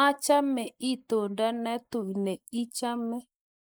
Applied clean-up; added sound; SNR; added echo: neural mask model Resemble Enhance denoiser.